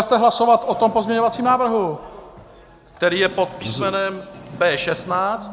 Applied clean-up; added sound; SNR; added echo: none; Purr; 19 dB; none.